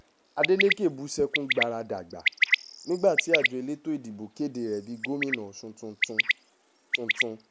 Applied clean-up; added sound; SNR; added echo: none; Bird; 0 dB; none.